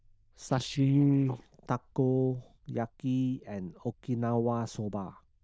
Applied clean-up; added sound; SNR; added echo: neural diffusion model UNIVERSE++.